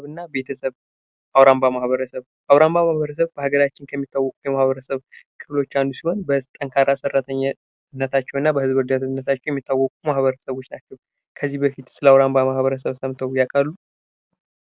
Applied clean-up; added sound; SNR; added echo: none; none; none; none.